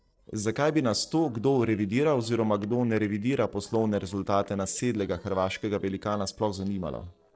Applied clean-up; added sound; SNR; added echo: neural separator model SepFormer DNS4.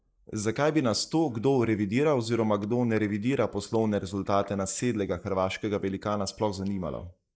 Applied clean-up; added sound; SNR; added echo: neural mask model Resemble Enhance denoiser.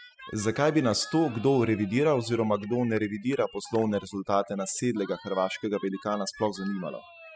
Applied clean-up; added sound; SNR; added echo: classical method spectral subtraction.